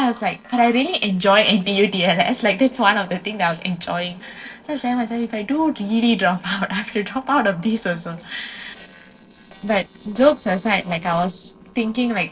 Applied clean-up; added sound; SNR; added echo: neural separator model SepFormer DNS4.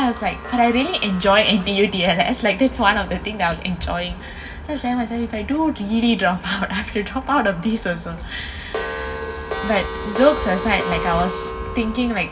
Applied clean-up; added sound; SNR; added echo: none; Clock; 11 dB; reverberation time 2.0 s.